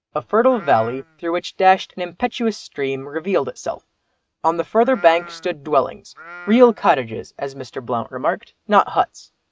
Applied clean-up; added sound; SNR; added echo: neural mask model RNNoise.